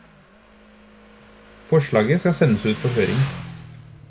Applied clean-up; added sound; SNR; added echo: none; Motorcycle; 14 dB; none.